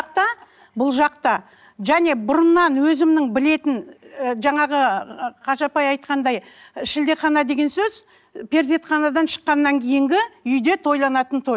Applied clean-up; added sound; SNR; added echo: none; none; none; none.